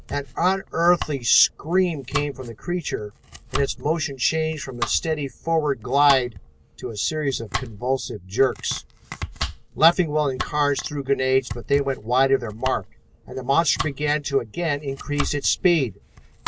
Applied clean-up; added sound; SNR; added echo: none; Domestic sounds, home sounds; 11 dB; none.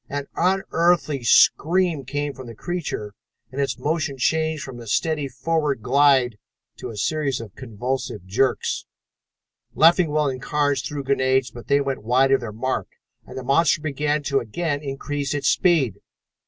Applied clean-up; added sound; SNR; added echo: none; none; none; none.